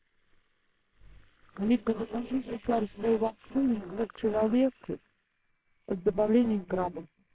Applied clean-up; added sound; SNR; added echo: neural separator model SepFormer WHAMR!.